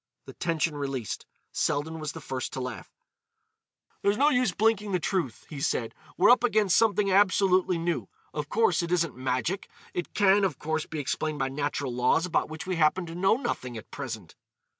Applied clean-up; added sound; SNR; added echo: none; none; none; none.